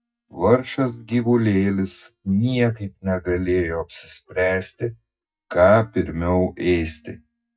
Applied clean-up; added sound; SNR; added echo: neural mask model DeepFilterNet 3.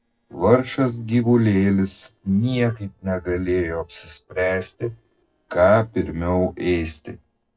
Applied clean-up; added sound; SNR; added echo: neural separator model SepFormer DNS4.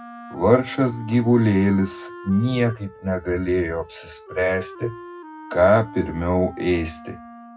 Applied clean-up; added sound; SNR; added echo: none; Wind instrument, woodwind instrument; 17 dB; reverberation time 0.4 s.